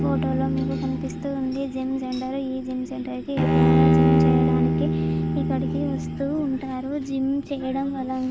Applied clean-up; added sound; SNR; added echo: none; Bowed string instrument; -3 dB; none.